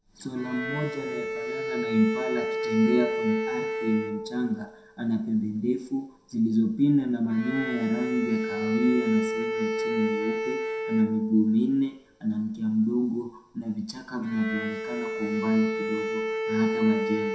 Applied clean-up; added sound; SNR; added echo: none; Bowed string instrument; 5 dB; reverberation time 0.5 s.